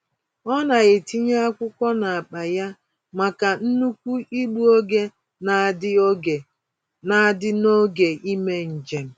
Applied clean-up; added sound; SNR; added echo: none; none; none; none.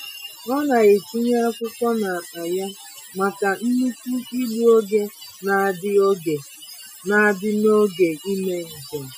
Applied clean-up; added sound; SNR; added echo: classical method Wiener filter.